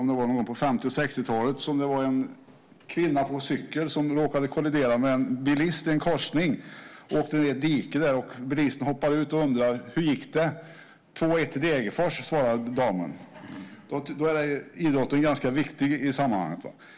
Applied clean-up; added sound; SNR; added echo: none; none; none; none.